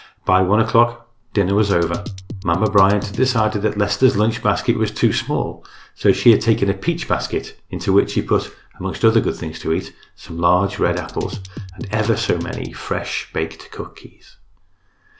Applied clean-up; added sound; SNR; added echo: none; Drum kit; 11 dB; none.